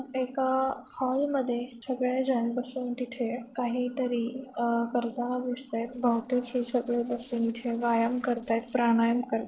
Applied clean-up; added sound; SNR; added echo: neural separator model SepFormer DNS4.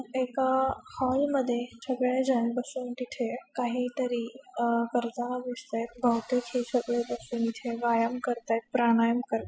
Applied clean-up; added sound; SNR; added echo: classical method spectral subtraction.